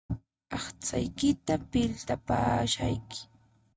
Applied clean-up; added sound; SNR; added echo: neural mask model RNNoise.